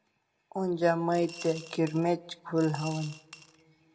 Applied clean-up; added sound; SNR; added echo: none; Coin (dropping) / Glass; 18 dB; reverberation time 0.6 s.